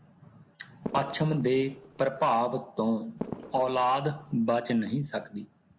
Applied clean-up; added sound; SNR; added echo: none; Fireworks; 15 dB; none.